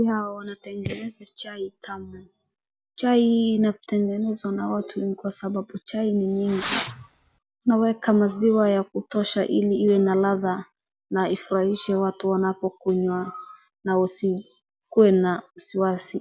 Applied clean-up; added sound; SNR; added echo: none; Fireworks; 5 dB; none.